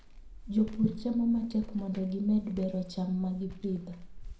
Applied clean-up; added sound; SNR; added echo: none; Walk, footsteps; 14 dB; reverberation time 0.4 s.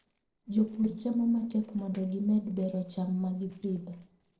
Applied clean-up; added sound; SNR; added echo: neural separator model SepFormer DNS4.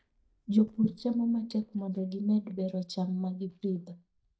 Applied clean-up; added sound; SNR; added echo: neural mask model DeepFilterNet 3.